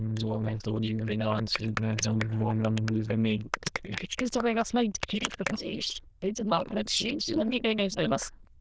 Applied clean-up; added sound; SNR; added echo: neural diffusion model UNIVERSE++.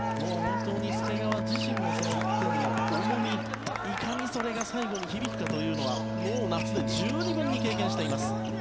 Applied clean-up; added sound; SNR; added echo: none; Bowed string instrument; 1 dB; none.